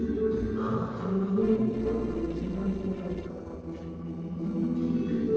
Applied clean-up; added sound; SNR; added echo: neural separator model SepFormer DNS4.